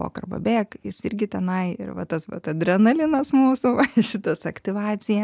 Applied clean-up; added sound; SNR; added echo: none; none; none; none.